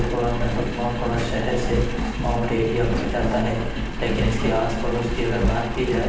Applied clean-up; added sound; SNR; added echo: none; Engine; 0 dB; reverberation time 0.8 s.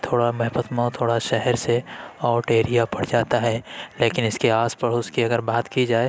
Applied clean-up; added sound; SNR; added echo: none; none; none; none.